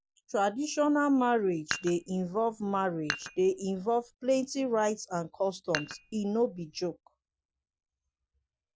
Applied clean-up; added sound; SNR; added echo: none; Dishes, pots, and pans; 11 dB; none.